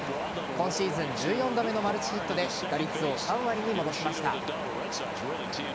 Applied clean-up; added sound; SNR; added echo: none; Wind; 5 dB; none.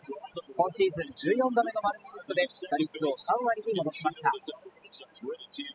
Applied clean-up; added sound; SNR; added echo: classical method spectral subtraction.